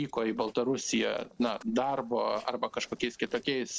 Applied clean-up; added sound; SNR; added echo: neural separator model SepFormer DNS4.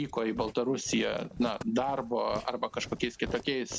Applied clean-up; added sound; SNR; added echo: none; Walk, footsteps; 15 dB; none.